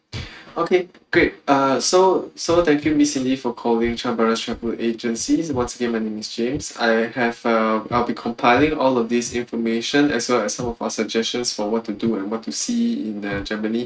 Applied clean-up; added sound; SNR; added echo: neural mask model RNNoise.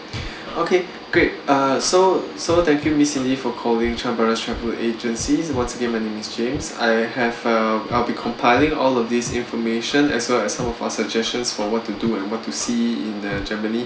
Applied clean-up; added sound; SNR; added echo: none; Scratching (performance technique); 17 dB; none.